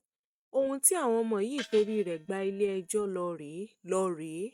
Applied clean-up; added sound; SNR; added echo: neural mask model RNNoise.